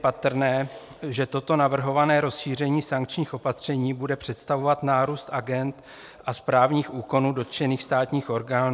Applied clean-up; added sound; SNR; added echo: none; none; none; none.